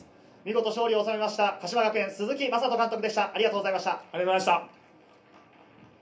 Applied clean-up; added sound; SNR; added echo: none; none; none; reverberation time 0.3 s.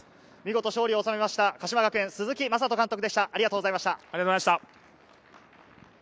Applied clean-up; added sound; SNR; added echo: none; none; none; none.